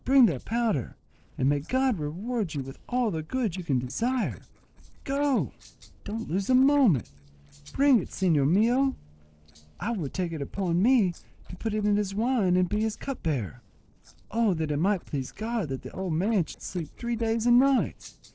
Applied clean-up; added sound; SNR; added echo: neural separator model SepFormer DNS4.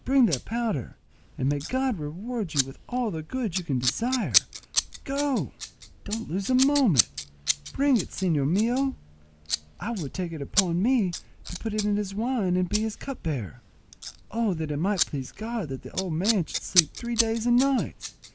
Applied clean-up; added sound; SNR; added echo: none; Scissors; 7 dB; none.